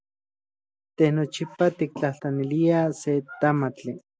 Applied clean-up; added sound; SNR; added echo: none; none; none; none.